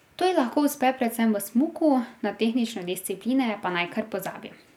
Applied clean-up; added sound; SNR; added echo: none; none; none; none.